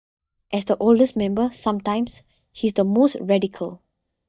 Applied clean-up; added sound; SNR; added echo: neural mask model DeepFilterNet 3.